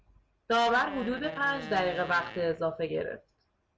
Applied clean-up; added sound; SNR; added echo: none; Fart; 13 dB; none.